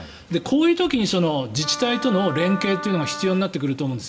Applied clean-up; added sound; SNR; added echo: none; Wind instrument, woodwind instrument; 11 dB; reverberation time 2.4 s.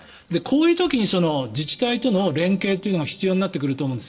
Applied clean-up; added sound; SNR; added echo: neural separator model SepFormer DNS4.